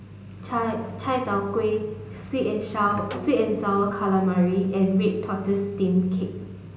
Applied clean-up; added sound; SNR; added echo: none; Snare drum; 18 dB; reverberation time 0.9 s.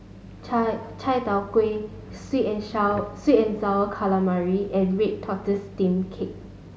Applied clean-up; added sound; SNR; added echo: none; none; none; none.